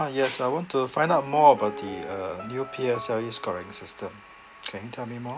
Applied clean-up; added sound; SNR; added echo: none; Piano; 16 dB; none.